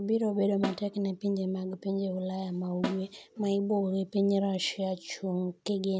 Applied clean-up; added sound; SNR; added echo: none; Snare drum; 11 dB; none.